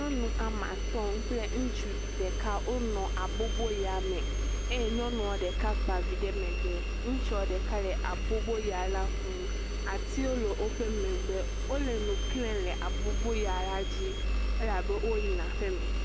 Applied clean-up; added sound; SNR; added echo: none; Engine; -4 dB; none.